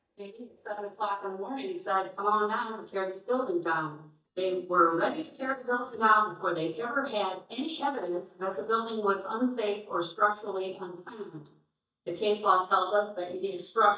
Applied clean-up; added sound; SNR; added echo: neural mask model DeepFilterNet 3.